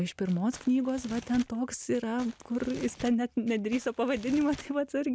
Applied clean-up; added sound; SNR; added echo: none; Crumpling, crinkling; 19 dB; none.